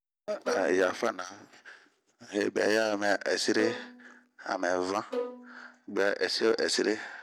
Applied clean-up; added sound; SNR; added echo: none; Bowed string instrument; 8 dB; none.